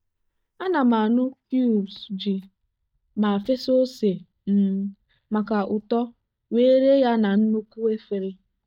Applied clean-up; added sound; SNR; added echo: neural mask model DeepFilterNet 3.